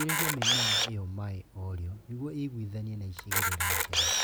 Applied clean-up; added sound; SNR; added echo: none; Camera; -4 dB; none.